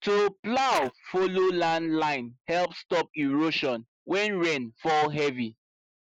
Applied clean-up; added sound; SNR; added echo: neural mask model Resemble Enhance denoiser.